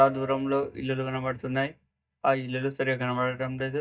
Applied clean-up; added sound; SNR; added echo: neural mask model DeepFilterNet 3.